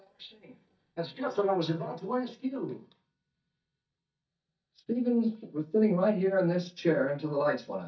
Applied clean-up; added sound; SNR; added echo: neural mask model DeepFilterNet 3.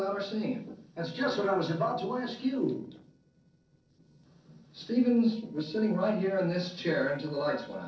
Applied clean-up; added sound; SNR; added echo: neural separator model SepFormer DNS4.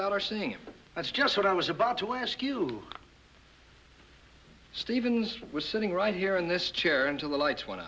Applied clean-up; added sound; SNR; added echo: none; none; none; none.